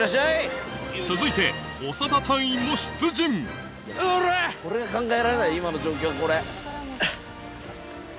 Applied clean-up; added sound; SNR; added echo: none; none; none; none.